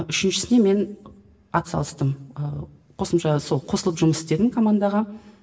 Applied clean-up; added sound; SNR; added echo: none; none; none; reverberation time 0.7 s.